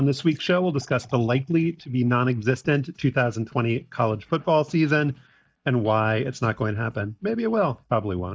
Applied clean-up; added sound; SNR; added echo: neural mask model DeepFilterNet 3.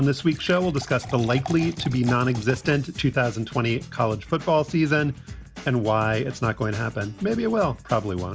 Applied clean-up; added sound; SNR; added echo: none; Fill (with liquid) / Water; 17 dB; none.